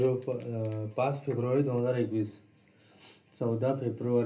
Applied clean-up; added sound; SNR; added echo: none; none; none; reverberation time 0.3 s.